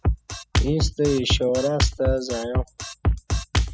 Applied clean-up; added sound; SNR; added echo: classical method spectral subtraction.